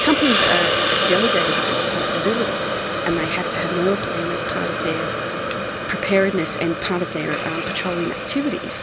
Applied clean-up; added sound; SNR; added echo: none; Hiss; -1 dB; none.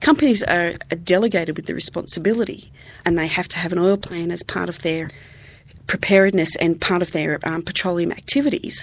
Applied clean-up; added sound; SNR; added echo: none; none; none; none.